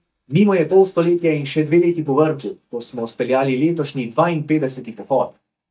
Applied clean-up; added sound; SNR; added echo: neural mask model DeepFilterNet 3.